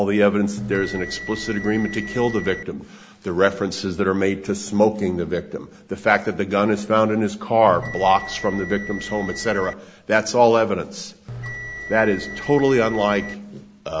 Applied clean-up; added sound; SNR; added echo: none; Bell; 12 dB; none.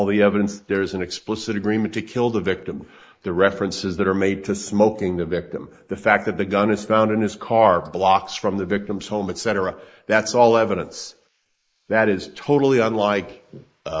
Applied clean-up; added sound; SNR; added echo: neural mask model Resemble Enhance denoiser.